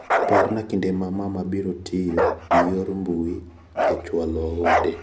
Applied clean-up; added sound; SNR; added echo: none; Bark; -1 dB; none.